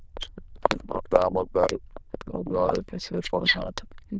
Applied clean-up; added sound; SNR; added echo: neural diffusion model UNIVERSE++.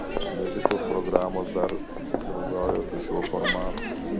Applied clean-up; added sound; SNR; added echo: none; Crowd; -2 dB; none.